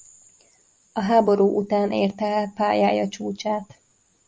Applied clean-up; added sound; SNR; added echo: none; none; none; none.